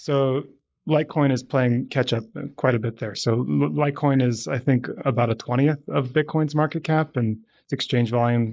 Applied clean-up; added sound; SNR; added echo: neural mask model Resemble Enhance denoiser.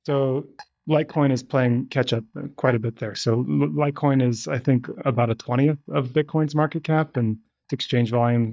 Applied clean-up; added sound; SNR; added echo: neural mask model DeepFilterNet 3.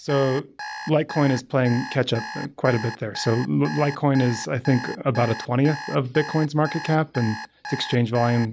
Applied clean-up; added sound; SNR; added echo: none; Alarm; 13 dB; none.